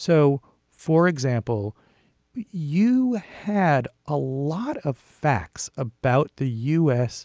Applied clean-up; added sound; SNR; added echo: none; none; none; none.